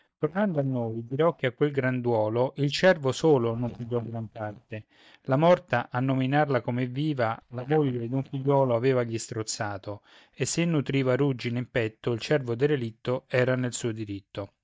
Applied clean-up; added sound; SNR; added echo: neural mask model DeepFilterNet 3.